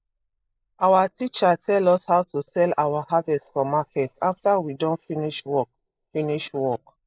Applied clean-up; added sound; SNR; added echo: neural mask model Resemble Enhance denoiser.